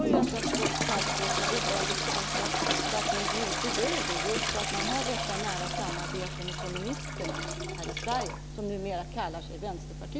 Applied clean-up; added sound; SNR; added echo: none; Toilet flush; -3 dB; none.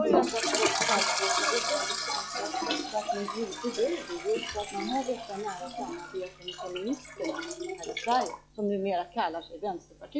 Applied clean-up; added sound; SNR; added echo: classical method log-MMSE.